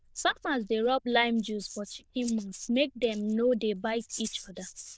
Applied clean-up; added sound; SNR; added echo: neural diffusion model UNIVERSE++.